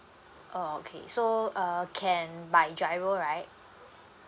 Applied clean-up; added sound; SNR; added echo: none; none; none; none.